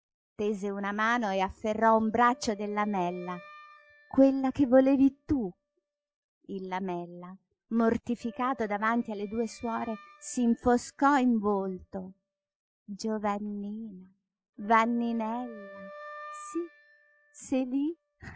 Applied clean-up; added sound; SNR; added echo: classical method log-MMSE.